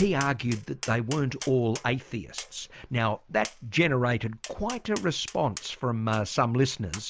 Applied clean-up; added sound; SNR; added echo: none; Tap; 17 dB; none.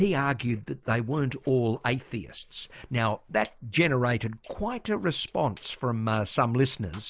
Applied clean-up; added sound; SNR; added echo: neural mask model Resemble Enhance denoiser.